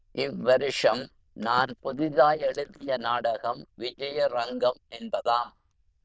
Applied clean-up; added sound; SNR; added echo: neural diffusion model UNIVERSE++.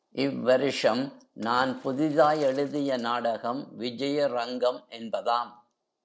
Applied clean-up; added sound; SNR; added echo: neural separator model SepFormer DNS4.